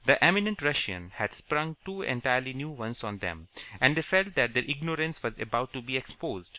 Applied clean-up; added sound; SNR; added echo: none; none; none; none.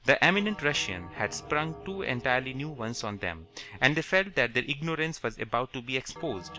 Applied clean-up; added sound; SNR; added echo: none; Bell; 19 dB; none.